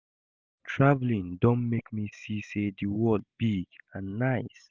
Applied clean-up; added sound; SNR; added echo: none; none; none; none.